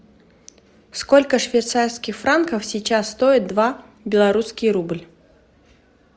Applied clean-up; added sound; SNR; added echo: none; none; none; none.